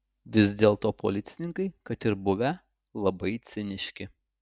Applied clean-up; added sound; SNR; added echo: none; none; none; none.